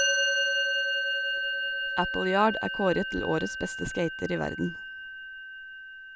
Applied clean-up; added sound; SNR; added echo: none; Musical instrument; -1 dB; none.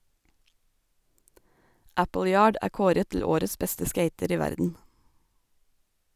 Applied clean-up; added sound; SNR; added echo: none; none; none; none.